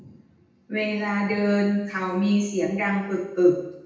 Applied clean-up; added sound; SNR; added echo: none; none; none; reverberation time 0.8 s.